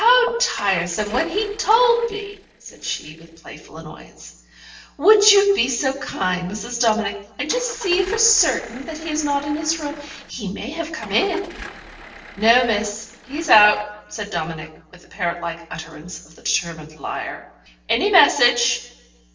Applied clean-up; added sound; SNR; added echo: neural separator model SepFormer DNS4.